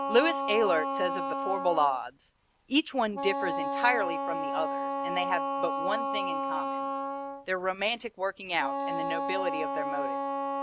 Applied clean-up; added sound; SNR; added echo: none; Wind instrument, woodwind instrument; 1 dB; none.